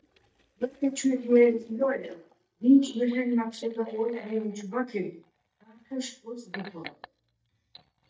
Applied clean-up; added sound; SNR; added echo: neural mask model DeepFilterNet 3.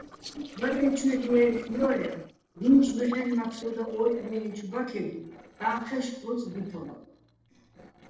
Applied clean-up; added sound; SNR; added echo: neural separator model SepFormer DNS4.